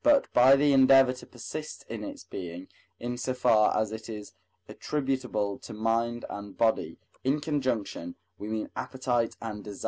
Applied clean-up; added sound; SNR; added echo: none; none; none; none.